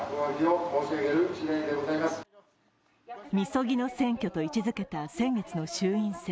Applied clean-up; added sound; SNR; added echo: none; none; none; none.